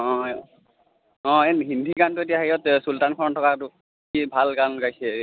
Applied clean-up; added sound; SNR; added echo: none; none; none; none.